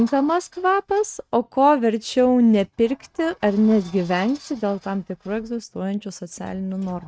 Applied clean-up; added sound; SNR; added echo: neural mask model RNNoise.